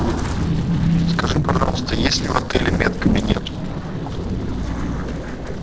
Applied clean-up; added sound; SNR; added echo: neural separator model SepFormer DNS4.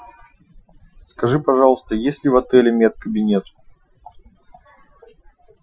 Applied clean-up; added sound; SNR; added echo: classical method Wiener filter.